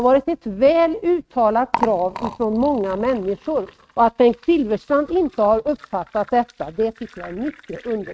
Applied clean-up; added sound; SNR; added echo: neural mask model RNNoise.